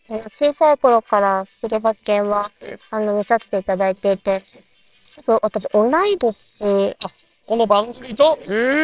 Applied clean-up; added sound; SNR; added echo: neural separator model SepFormer WHAMR!.